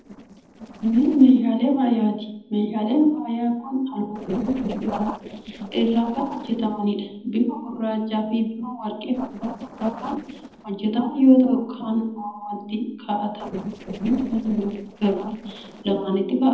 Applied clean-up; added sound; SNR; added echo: neural separator model SepFormer DNS4.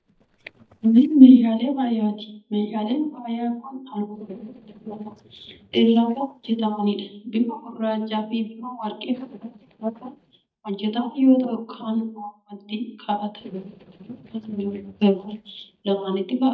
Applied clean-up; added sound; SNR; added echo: neural mask model DeepFilterNet 3.